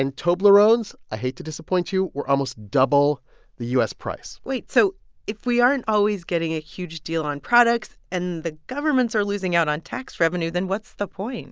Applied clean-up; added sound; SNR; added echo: none; none; none; none.